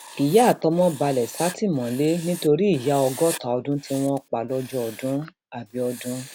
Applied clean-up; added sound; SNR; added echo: none; Writing; 16 dB; none.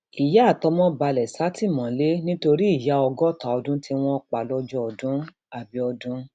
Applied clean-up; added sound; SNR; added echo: none; none; none; none.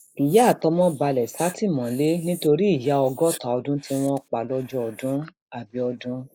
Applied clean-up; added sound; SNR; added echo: neural mask model Resemble Enhance denoiser.